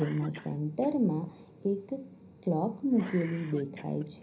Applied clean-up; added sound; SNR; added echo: none; Cough; 19 dB; reverberation time 0.4 s.